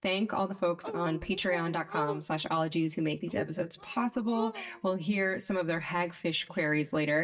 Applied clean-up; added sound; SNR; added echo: neural mask model DeepFilterNet 3.